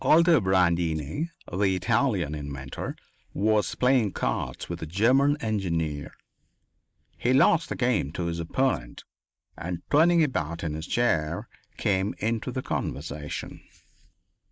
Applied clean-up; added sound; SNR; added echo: neural mask model Resemble Enhance denoiser.